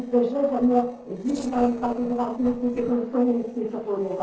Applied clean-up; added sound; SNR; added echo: neural separator model SepFormer DNS4.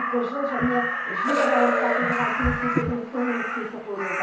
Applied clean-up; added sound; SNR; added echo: none; Crow; -2 dB; reverberation time 0.6 s.